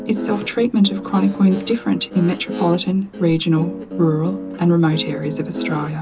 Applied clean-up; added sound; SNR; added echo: none; Guitar; 10 dB; reverberation time 0.2 s.